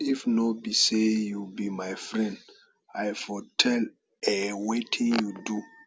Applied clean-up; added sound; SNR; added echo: none; none; none; none.